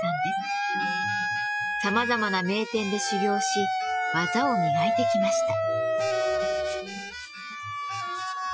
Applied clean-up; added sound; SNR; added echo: classical method Wiener filter.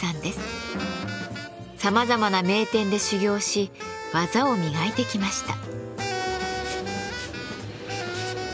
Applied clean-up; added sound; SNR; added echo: none; none; none; none.